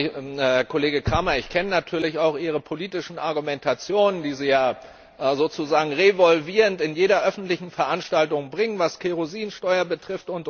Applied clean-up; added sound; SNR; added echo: none; none; none; none.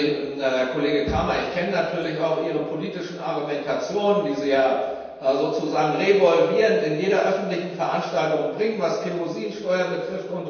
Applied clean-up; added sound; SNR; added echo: none; none; none; reverberation time 1.2 s.